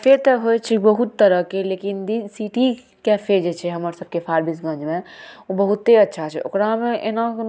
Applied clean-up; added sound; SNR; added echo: none; none; none; none.